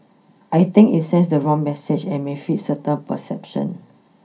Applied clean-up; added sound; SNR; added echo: none; none; none; reverberation time 0.3 s.